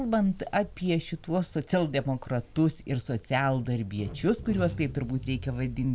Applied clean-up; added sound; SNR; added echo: none; Crackle; 17 dB; none.